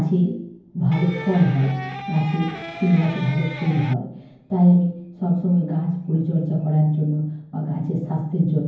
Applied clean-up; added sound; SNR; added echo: none; Electric guitar; 12 dB; reverberation time 0.9 s.